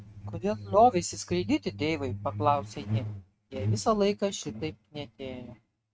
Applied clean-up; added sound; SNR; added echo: neural mask model RNNoise.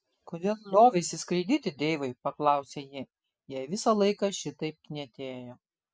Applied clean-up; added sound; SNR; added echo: none; none; none; none.